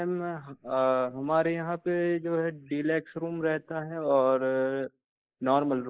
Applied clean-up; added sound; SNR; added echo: neural mask model Resemble Enhance denoiser.